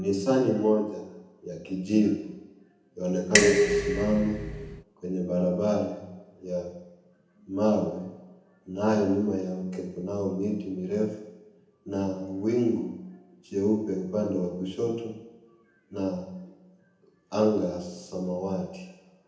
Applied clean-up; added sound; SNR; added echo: none; Dishes, pots, and pans; -4 dB; reverberation time 0.9 s.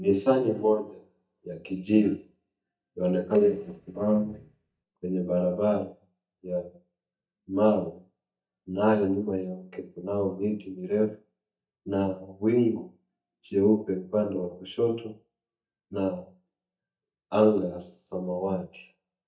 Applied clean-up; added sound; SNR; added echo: neural mask model DeepFilterNet 3.